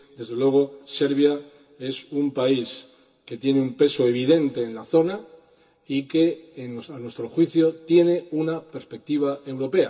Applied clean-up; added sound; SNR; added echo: none; none; none; reverberation time 0.2 s.